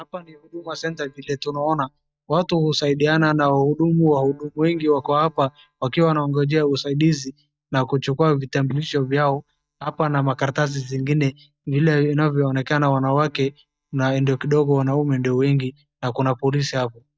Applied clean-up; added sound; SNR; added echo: neural mask model DeepFilterNet 3.